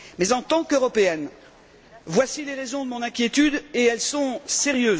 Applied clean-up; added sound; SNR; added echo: none; none; none; none.